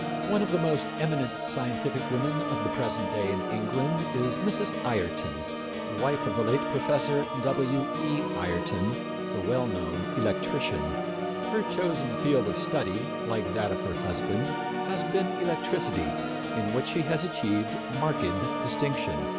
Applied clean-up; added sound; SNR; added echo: none; Organ; 1 dB; none.